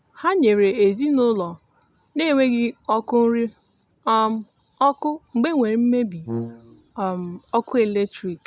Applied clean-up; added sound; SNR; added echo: none; Brass instrument; 10 dB; none.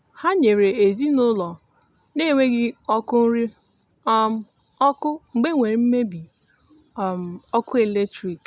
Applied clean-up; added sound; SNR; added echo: none; none; none; none.